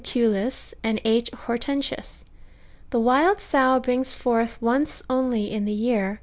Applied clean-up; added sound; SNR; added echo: none; none; none; none.